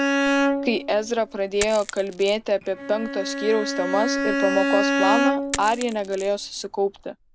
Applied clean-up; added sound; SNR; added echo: none; Coin (dropping) + Bowed string instrument; 1 dB; none.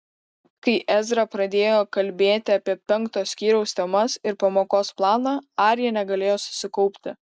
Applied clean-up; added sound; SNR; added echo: none; none; none; none.